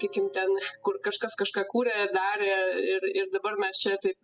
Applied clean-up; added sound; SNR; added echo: classical method spectral subtraction.